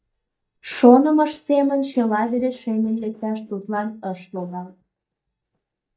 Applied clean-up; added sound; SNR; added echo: neural mask model DeepFilterNet 3.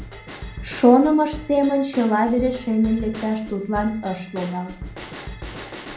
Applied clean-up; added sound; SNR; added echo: none; Bell / Drum / Drum kit; 15 dB; reverberation time 0.6 s.